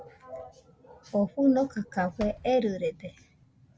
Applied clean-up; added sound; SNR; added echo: none; Slam / Wood; 20 dB; none.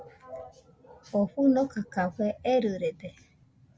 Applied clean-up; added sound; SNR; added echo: none; none; none; none.